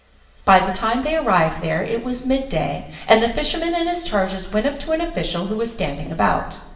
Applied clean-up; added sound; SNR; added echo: none; none; none; reverberation time 1.1 s.